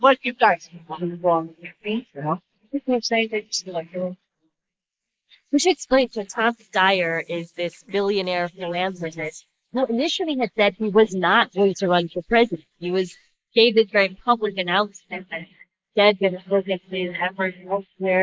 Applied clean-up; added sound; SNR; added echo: neural mask model Resemble Enhance denoiser.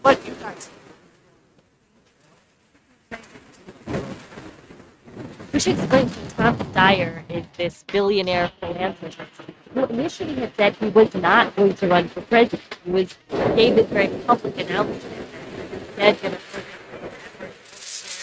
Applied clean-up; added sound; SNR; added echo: neural mask model RNNoise.